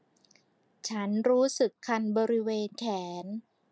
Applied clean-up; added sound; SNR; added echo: none; none; none; none.